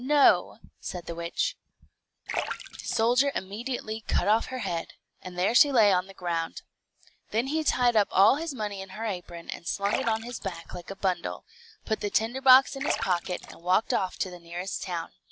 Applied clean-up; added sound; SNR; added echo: none; Splash, splatter; 10 dB; none.